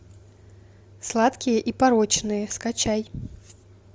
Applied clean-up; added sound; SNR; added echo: none; none; none; none.